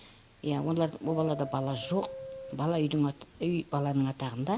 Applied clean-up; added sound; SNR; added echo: none; Subway, metro, underground; 15 dB; none.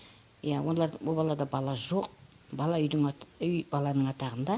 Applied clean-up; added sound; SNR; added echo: none; none; none; none.